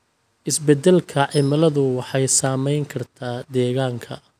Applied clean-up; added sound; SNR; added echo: none; none; none; none.